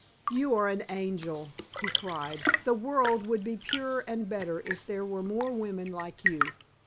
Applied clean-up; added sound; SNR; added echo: none; Tap / Fill (with liquid) / Trickle, dribble / Chirp, tweet / Engine; 4 dB; none.